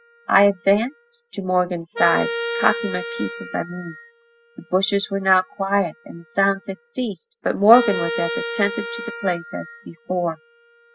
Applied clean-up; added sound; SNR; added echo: classical method spectral subtraction.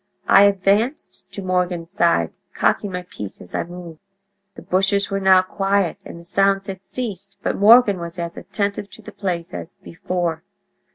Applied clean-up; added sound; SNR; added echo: none; none; none; none.